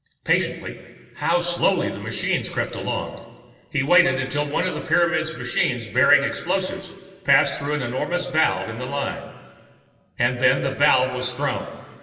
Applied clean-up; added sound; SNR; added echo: none; none; none; reverberation time 2.6 s.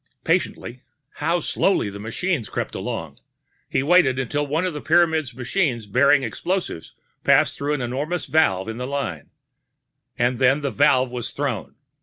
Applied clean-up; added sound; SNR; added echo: none; none; none; none.